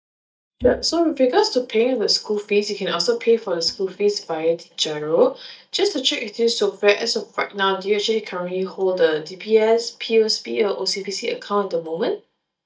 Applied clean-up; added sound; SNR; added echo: neural mask model DeepFilterNet 3.